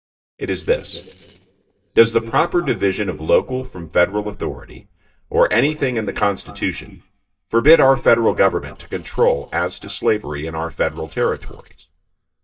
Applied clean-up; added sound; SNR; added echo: neural mask model DeepFilterNet 3.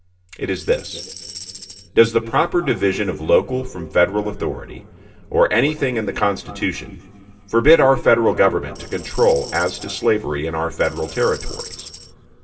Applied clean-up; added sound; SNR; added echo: none; Tambourine; 16 dB; reverberation time 2.9 s.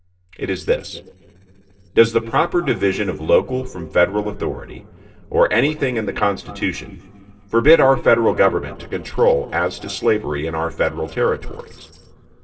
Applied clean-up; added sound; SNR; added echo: neural separator model SepFormer DNS4.